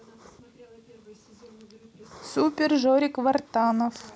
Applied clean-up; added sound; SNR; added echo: none; none; none; none.